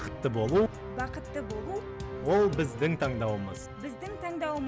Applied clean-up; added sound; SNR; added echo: none; none; none; none.